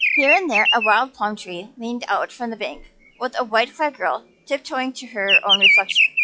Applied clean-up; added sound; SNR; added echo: classical method log-MMSE.